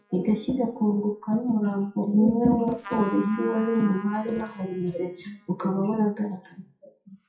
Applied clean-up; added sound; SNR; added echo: classical method WPE with log-MMSE.